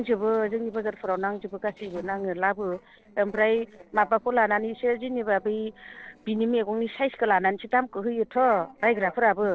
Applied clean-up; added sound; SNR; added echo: neural separator model SepFormer DNS4.